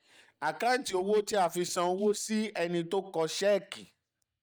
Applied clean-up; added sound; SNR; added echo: neural mask model DeepFilterNet 3.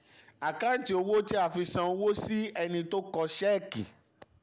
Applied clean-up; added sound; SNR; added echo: none; none; none; none.